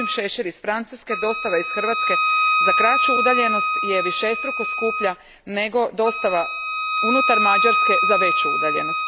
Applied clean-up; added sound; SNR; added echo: none; Wind instrument, woodwind instrument; -2 dB; none.